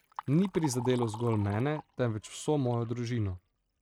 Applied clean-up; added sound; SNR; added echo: neural mask model RNNoise.